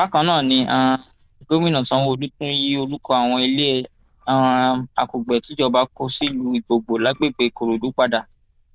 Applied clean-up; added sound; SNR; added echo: neural diffusion model UNIVERSE++.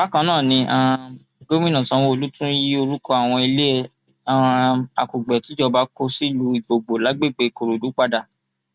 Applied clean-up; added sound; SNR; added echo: none; none; none; none.